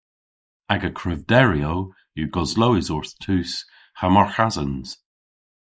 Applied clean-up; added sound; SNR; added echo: neural mask model Resemble Enhance denoiser.